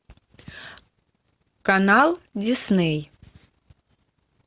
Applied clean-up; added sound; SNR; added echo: none; none; none; none.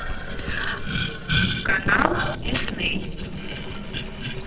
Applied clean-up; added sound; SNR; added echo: neural separator model SepFormer DNS4.